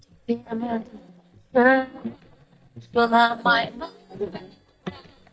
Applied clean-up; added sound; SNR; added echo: neural mask model DeepFilterNet 3.